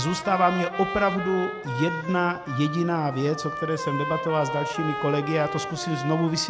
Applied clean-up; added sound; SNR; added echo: none; Trumpet; 7 dB; none.